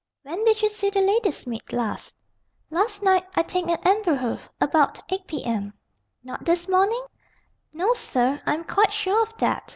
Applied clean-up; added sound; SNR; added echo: none; none; none; none.